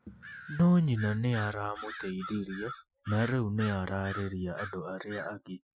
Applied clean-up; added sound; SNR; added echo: classical method Wiener filter.